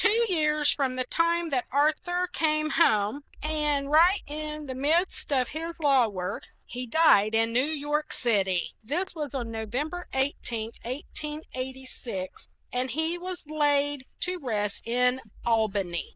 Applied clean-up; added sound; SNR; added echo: neural diffusion model UNIVERSE++.